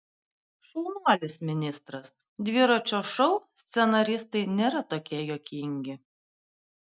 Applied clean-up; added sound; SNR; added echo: none; none; none; none.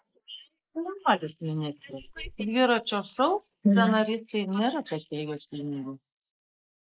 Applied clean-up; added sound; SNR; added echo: neural mask model Resemble Enhance denoiser.